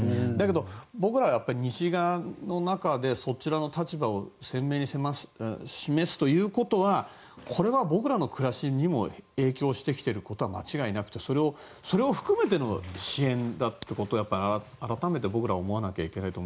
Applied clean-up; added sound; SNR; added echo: none; none; none; none.